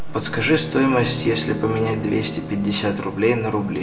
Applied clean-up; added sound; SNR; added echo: none; Bowed string instrument; 11 dB; reverberation time 0.6 s.